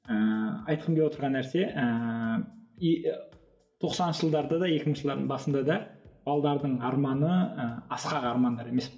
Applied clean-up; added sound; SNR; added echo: none; none; none; reverberation time 0.5 s.